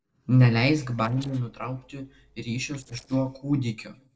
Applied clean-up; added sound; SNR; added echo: neural separator model SepFormer DNS4.